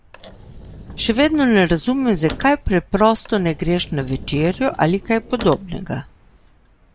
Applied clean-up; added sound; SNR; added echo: none; Sliding door / Slam / Wood; 16 dB; none.